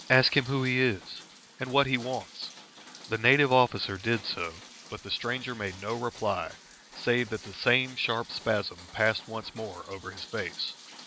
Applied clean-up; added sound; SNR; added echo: none; Rain; 19 dB; none.